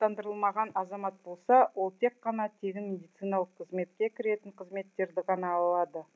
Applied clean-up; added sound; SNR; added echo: none; none; none; none.